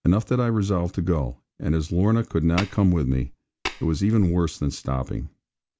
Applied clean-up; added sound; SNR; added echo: none; Tap; 12 dB; none.